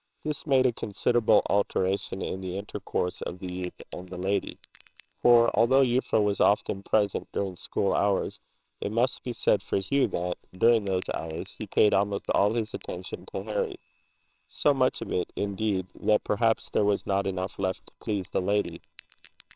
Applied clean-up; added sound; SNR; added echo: neural separator model SepFormer WHAMR!.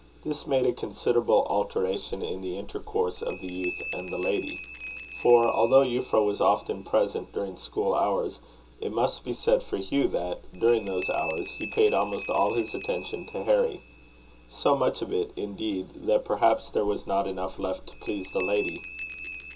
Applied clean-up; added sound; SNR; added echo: none; Bell; 15 dB; reverberation time 0.2 s.